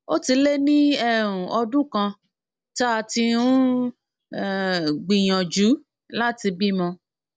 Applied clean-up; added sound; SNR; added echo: none; none; none; none.